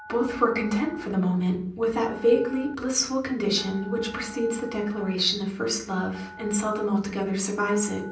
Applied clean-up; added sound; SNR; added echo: none; Telephone; 20 dB; reverberation time 0.6 s.